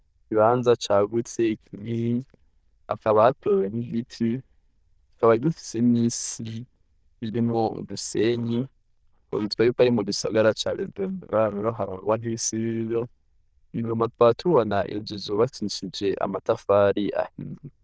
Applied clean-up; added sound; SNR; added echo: neural diffusion model UNIVERSE++.